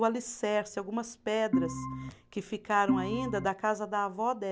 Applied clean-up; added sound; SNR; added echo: none; Organ; 2 dB; none.